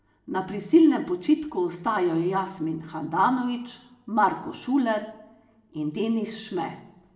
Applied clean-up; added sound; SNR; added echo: none; none; none; reverberation time 0.6 s.